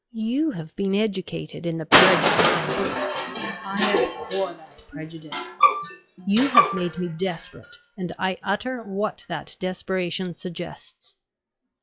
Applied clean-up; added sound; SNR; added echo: classical method log-MMSE.